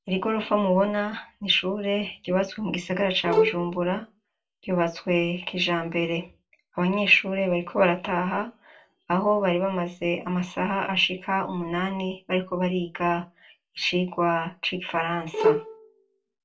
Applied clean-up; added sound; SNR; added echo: none; Bowed string instrument; 1 dB; reverberation time 0.2 s.